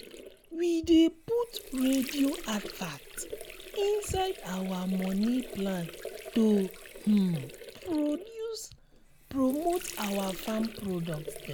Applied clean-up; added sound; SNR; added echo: none; Sink (filling or washing) / Water; 13 dB; none.